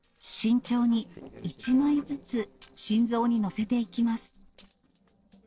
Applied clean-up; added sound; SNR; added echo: neural separator model SepFormer DNS4.